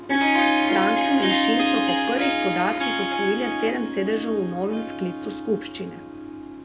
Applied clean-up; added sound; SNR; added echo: none; Harp; -3 dB; none.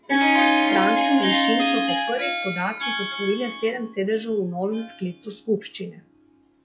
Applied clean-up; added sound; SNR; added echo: classical method log-MMSE.